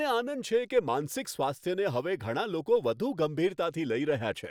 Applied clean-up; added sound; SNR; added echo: none; none; none; none.